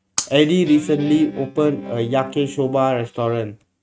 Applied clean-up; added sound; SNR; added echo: neural mask model RNNoise.